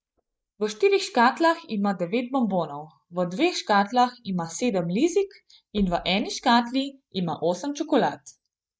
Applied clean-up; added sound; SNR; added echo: neural mask model DeepFilterNet 3.